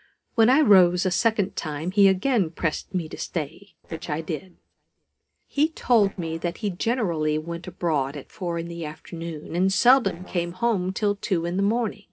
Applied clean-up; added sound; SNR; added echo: neural separator model SepFormer DNS4.